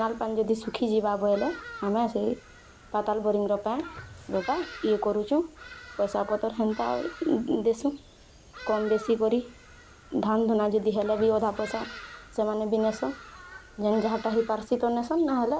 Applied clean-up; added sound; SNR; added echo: none; Bird vocalization, bird call, bird song; 18 dB; none.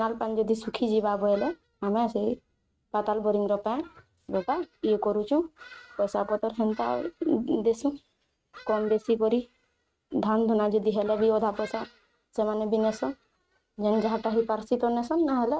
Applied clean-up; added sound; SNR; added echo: neural mask model RNNoise.